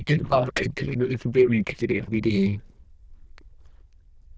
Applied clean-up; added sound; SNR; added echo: neural diffusion model UNIVERSE++.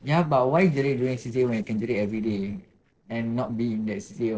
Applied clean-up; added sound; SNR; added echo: neural separator model SepFormer DNS4.